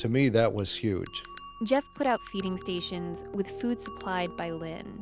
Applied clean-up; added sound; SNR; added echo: none; Bell; 19 dB; none.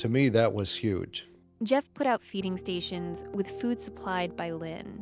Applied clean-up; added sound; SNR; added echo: none; none; none; none.